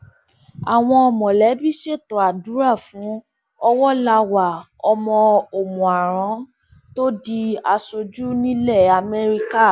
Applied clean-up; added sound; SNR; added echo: none; none; none; none.